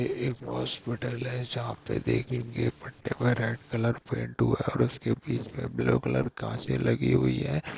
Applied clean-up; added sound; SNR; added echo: neural separator model SepFormer DNS4.